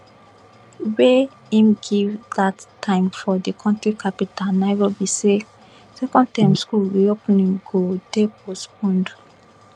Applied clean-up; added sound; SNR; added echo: none; none; none; none.